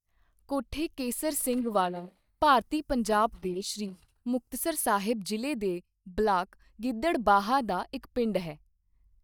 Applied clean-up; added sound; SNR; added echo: neural mask model DeepFilterNet 3.